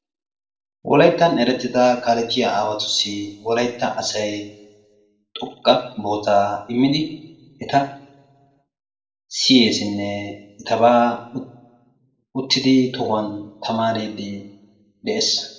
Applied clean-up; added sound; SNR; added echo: none; none; none; reverberation time 0.6 s.